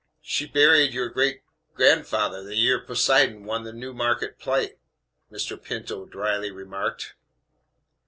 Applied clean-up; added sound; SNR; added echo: none; none; none; none.